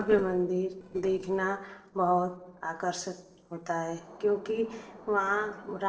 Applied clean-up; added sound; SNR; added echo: neural separator model SepFormer DNS4.